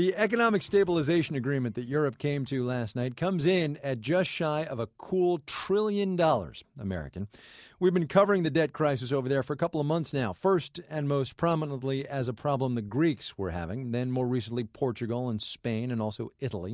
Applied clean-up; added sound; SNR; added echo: none; none; none; none.